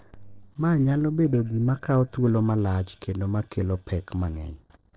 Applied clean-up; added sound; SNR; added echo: neural separator model SepFormer DNS4.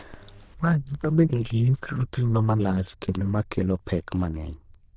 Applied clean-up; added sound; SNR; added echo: neural diffusion model UNIVERSE++.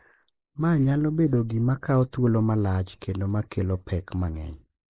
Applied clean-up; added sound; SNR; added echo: neural mask model Resemble Enhance denoiser.